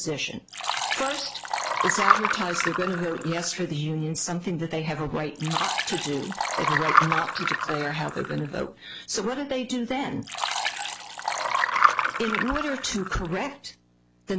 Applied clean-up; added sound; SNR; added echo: none; Liquid; -1 dB; none.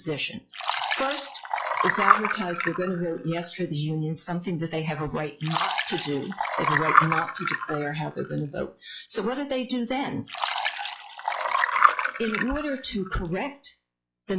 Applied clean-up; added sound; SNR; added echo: classical method log-MMSE.